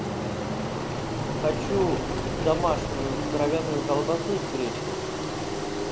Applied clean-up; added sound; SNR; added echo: none; Engine; -1 dB; none.